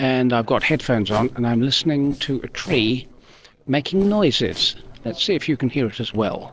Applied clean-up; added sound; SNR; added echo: neural separator model SepFormer DNS4.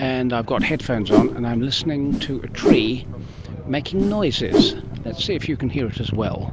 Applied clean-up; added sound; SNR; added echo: none; Whoosh, swoosh, swish; 0 dB; none.